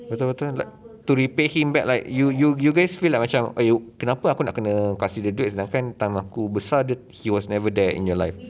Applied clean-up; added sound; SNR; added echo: none; none; none; none.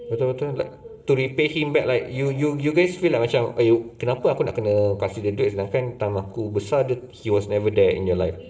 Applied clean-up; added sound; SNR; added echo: none; none; none; reverberation time 0.9 s.